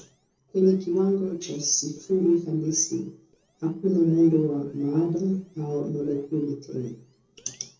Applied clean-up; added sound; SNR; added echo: neural separator model SepFormer DNS4.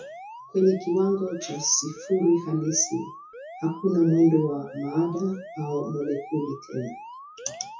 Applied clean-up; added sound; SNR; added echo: classical method WPE with log-MMSE.